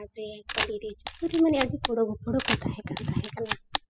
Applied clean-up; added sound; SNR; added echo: classical method spectral subtraction.